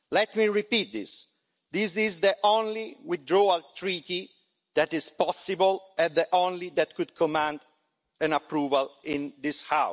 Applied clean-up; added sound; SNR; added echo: none; none; none; none.